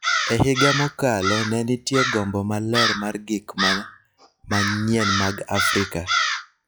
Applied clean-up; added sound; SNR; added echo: classical method log-MMSE.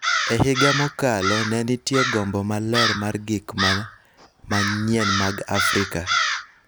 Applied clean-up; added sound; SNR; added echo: none; Crow; 2 dB; none.